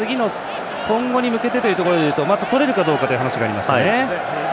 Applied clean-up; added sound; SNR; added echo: none; none; none; none.